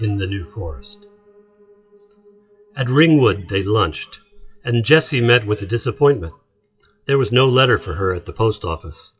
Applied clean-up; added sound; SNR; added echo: classical method WPE with log-MMSE.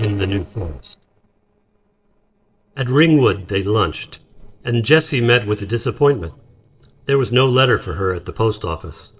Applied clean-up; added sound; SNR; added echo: neural separator model SepFormer DNS4.